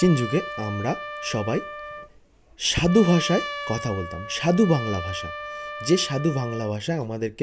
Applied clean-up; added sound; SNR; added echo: none; Trumpet; 10 dB; none.